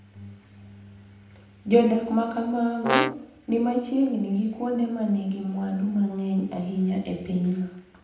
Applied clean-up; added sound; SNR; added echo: none; Brass instrument; 1 dB; reverberation time 0.8 s.